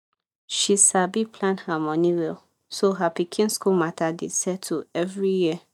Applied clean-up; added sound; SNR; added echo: neural mask model DeepFilterNet 3.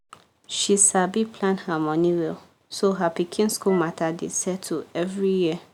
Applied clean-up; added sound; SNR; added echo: none; Wind instrument, woodwind instrument; 19 dB; none.